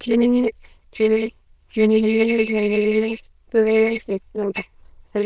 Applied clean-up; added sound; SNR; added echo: neural diffusion model UNIVERSE++.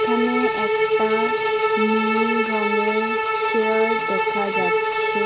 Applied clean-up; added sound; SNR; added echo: none; Bowed string instrument; -5 dB; none.